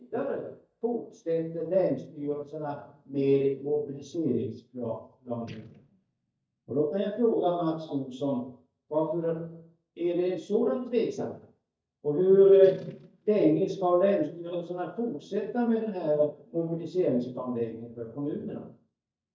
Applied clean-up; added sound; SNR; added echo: neural mask model DeepFilterNet 3.